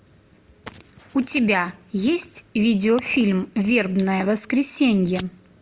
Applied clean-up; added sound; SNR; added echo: none; none; none; none.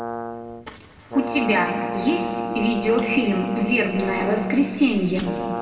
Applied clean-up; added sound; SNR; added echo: none; Brass instrument; 7 dB; reverberation time 2.0 s.